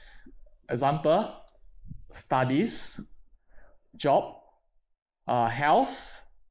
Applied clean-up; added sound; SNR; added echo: neural mask model Resemble Enhance denoiser.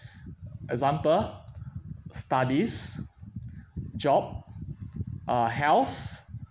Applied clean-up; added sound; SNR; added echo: none; none; none; none.